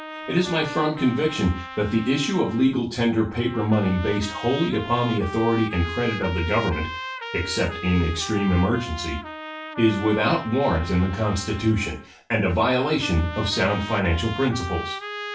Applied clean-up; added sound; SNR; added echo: none; Trumpet; 12 dB; reverberation time 0.3 s.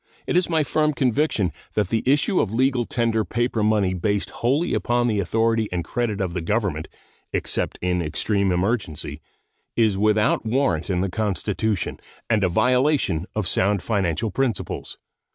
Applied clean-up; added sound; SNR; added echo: none; none; none; none.